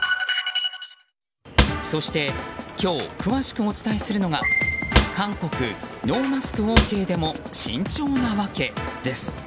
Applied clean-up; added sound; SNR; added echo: none; Cupboard open or close / Drawer open or close; -1 dB; none.